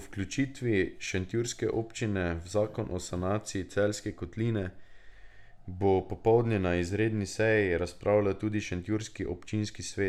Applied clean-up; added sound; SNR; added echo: none; none; none; none.